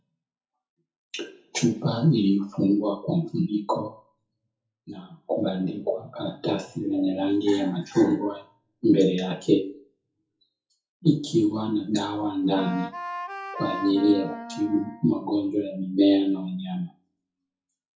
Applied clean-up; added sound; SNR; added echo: classical method WPE with log-MMSE.